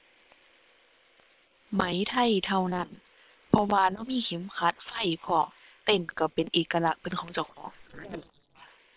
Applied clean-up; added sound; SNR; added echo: neural separator model SepFormer WHAM!.